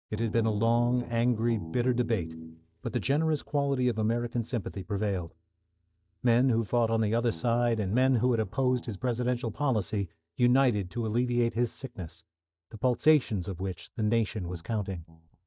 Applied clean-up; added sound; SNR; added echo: neural mask model DeepFilterNet 3.